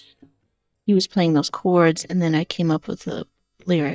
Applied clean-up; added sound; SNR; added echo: neural mask model DeepFilterNet 3.